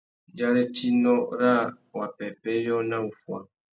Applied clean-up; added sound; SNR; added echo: none; none; none; none.